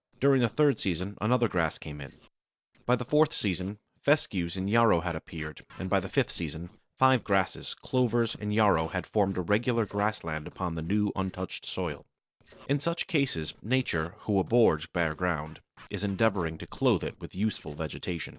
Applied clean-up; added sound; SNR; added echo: neural separator model SepFormer DNS4.